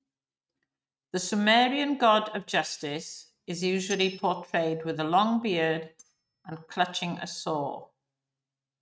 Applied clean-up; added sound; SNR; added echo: neural mask model RNNoise.